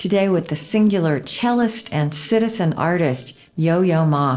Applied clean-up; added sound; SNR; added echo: neural separator model SepFormer DNS4.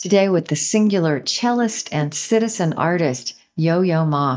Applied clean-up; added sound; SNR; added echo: neural mask model DeepFilterNet 3.